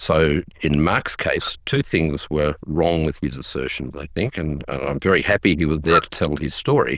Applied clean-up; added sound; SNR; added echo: neural diffusion model UNIVERSE++.